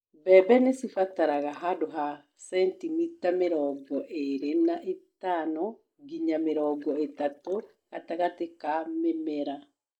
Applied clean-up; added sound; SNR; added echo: neural mask model Resemble Enhance denoiser.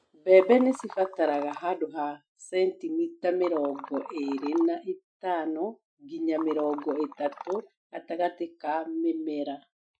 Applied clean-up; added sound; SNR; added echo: classical method Wiener filter.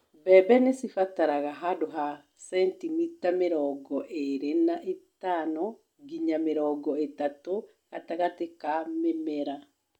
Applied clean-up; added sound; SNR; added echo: none; none; none; none.